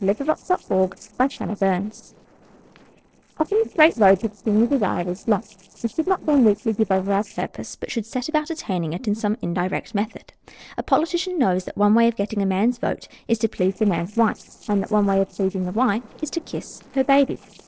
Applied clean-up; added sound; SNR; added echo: neural separator model SepFormer DNS4.